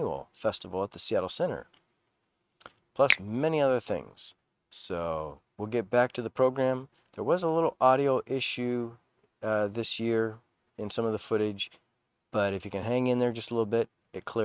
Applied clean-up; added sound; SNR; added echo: neural mask model RNNoise.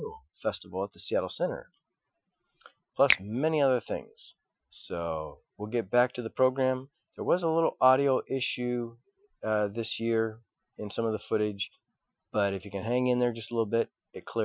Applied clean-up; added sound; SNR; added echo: classical method Wiener filter.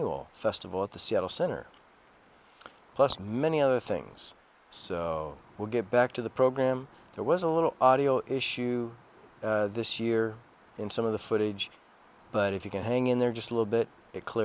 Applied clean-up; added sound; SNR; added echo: neural mask model Resemble Enhance denoiser.